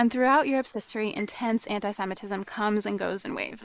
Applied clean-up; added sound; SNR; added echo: neural mask model Resemble Enhance denoiser.